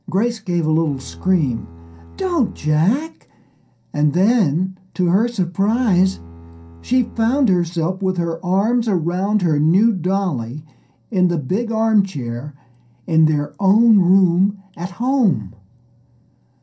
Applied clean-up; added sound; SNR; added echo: none; Bowed string instrument; 20 dB; reverberation time 0.3 s.